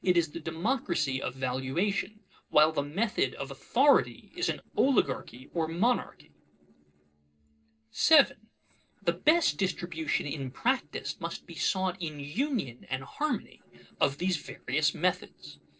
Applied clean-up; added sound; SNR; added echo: neural separator model SepFormer DNS4.